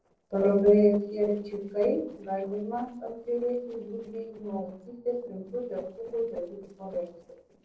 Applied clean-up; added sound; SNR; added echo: neural separator model SepFormer DNS4.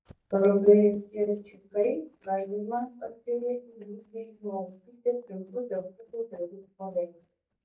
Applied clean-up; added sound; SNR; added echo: neural mask model DeepFilterNet 3.